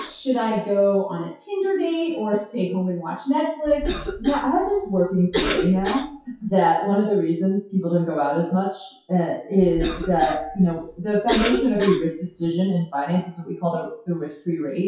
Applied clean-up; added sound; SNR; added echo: classical method WPE with log-MMSE.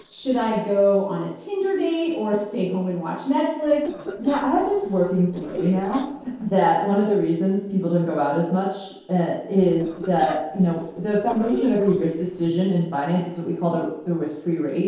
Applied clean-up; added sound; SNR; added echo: neural separator model SepFormer DNS4.